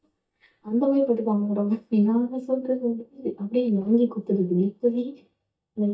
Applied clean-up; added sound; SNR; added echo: neural mask model DeepFilterNet 3.